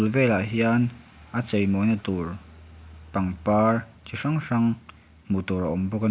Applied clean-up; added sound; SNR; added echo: none; none; none; none.